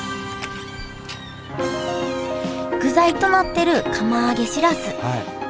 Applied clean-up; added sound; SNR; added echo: none; Aircraft + Door; 15 dB; none.